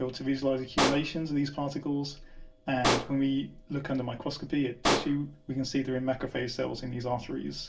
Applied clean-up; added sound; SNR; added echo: none; Explosion; 3 dB; reverberation time 0.2 s.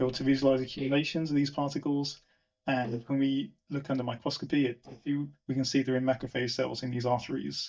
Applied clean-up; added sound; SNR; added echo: neural mask model DeepFilterNet 3.